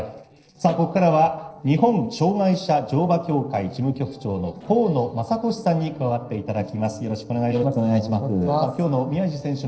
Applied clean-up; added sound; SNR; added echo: neural separator model SepFormer DNS4.